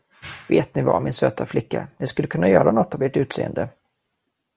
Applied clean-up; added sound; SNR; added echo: none; none; none; none.